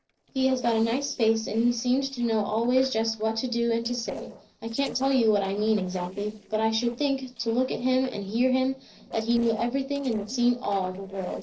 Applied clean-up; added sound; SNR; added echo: neural separator model SepFormer DNS4.